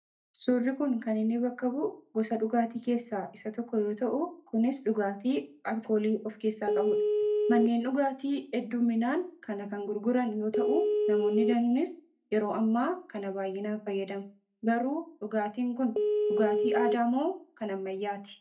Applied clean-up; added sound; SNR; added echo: none; Telephone; -3 dB; reverberation time 0.3 s.